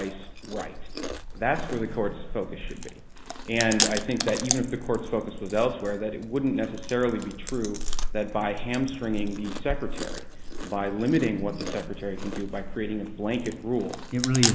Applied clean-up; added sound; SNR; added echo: none; Chewing, mastication; 3 dB; none.